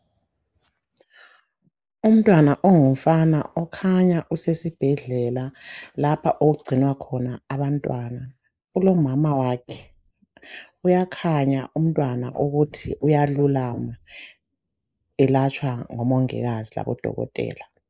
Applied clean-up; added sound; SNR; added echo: neural mask model Resemble Enhance denoiser.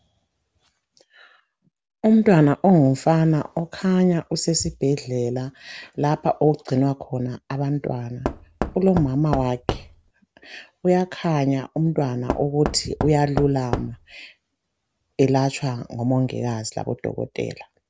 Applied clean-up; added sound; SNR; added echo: none; Knock / Wood; 8 dB; none.